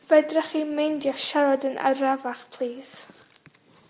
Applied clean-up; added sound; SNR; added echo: none; none; none; none.